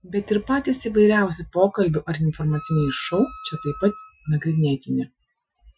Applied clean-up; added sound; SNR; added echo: classical method Wiener filter.